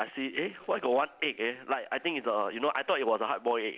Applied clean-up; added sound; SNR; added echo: none; none; none; none.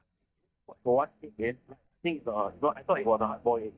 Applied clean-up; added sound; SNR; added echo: neural mask model DeepFilterNet 3.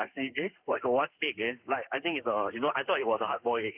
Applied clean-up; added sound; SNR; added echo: neural mask model Resemble Enhance denoiser.